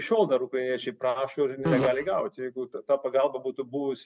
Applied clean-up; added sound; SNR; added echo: none; Fart; 1 dB; none.